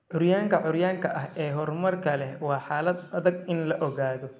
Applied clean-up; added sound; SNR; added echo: none; none; none; none.